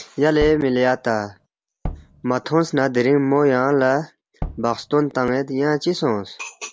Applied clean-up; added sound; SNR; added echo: none; Tap / Bass drum; 13 dB; none.